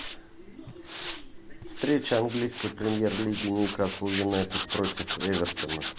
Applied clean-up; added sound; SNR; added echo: none; Tools; 6 dB; none.